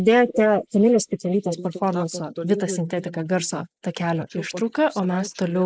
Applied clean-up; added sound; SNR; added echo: neural mask model Resemble Enhance denoiser.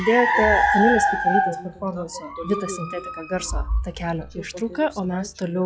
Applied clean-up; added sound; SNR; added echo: classical method log-MMSE.